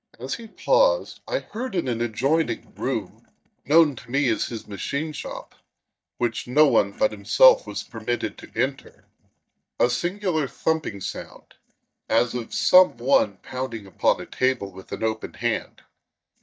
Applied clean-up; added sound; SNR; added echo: neural mask model DeepFilterNet 3.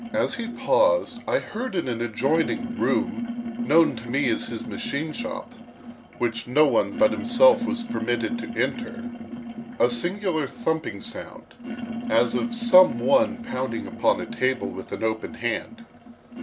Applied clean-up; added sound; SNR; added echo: none; Sink (filling or washing); 8 dB; none.